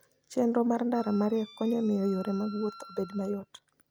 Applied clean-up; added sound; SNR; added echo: none; Wind instrument, woodwind instrument; 20 dB; none.